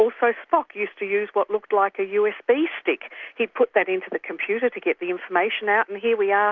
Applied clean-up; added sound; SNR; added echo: none; none; none; none.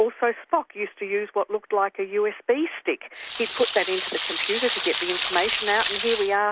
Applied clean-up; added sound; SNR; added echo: none; Rain; -2 dB; none.